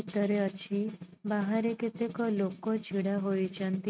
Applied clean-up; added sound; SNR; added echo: neural mask model RNNoise.